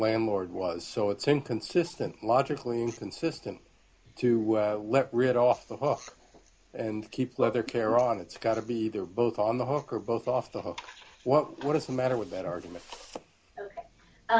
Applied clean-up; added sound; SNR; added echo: none; none; none; none.